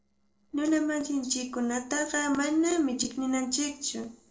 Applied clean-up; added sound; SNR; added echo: neural separator model SepFormer DNS4.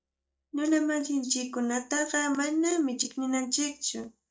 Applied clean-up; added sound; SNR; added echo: neural mask model DeepFilterNet 3.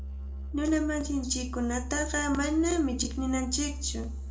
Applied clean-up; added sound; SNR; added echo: none; Musical instrument; 6 dB; reverberation time 0.4 s.